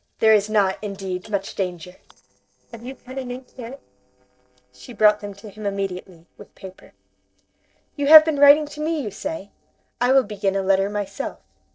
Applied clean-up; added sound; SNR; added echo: neural separator model SepFormer DNS4.